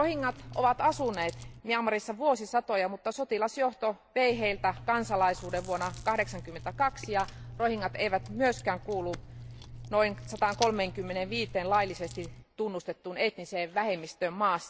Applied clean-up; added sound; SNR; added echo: none; Chewing, mastication; 15 dB; none.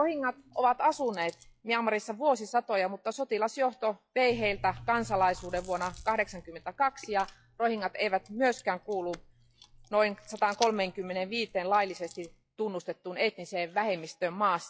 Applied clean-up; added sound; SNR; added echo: classical method log-MMSE.